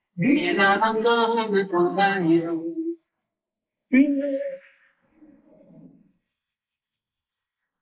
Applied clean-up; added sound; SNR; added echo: neural mask model Resemble Enhance denoiser.